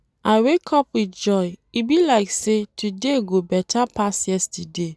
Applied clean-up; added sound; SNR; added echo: none; none; none; none.